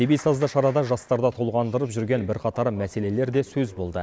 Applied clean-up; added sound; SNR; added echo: none; none; none; none.